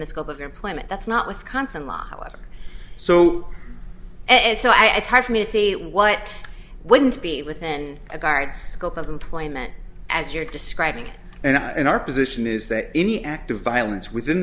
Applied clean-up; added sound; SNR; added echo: none; none; none; none.